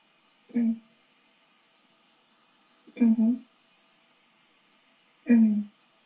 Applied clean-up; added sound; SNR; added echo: none; none; none; reverberation time 0.2 s.